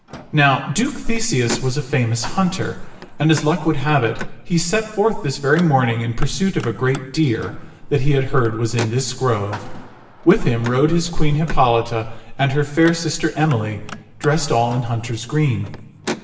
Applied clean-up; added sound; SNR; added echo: none; Car; 17 dB; reverberation time 1.0 s.